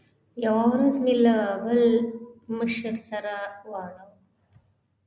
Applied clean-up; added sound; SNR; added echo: none; none; none; none.